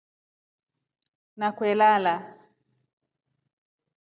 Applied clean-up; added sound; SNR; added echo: none; none; none; none.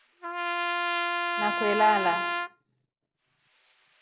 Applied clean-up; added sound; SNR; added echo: none; Trumpet; 0 dB; none.